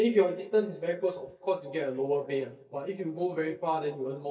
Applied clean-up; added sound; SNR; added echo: neural mask model DeepFilterNet 3.